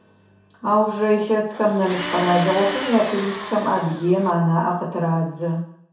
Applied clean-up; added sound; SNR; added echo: none; Tools; 9 dB; reverberation time 0.6 s.